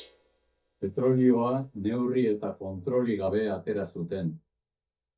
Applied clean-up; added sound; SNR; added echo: neural mask model DeepFilterNet 3.